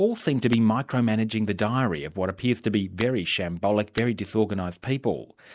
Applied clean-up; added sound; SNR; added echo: none; none; none; none.